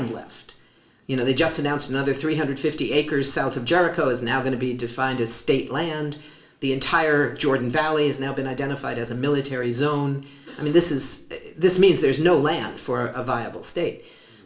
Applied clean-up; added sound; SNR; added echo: none; none; none; reverberation time 0.3 s.